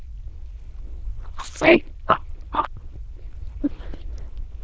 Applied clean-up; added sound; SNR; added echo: neural diffusion model UNIVERSE++.